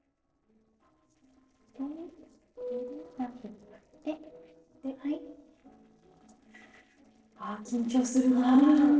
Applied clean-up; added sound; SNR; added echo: neural separator model SepFormer DNS4.